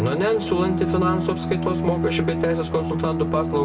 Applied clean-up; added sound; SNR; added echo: none; Bowed string instrument; 1 dB; reverberation time 1.2 s.